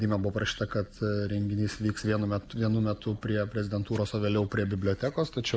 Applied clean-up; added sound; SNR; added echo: none; none; none; none.